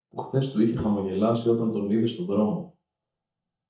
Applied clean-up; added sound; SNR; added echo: neural mask model DeepFilterNet 3.